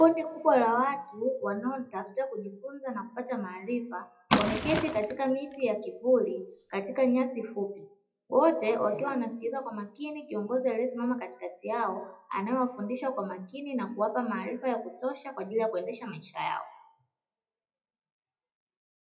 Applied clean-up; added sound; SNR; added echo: classical method WPE with log-MMSE.